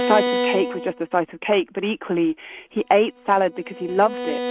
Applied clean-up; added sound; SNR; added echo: neural mask model RNNoise.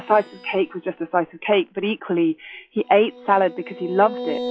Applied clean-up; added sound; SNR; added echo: classical method log-MMSE.